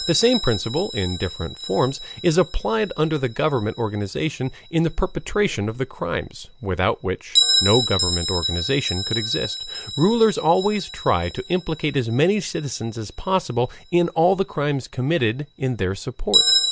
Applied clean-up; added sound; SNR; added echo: none; Bell; 6 dB; none.